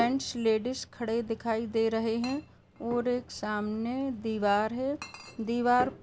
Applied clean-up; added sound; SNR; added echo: none; Chink, clink; 17 dB; none.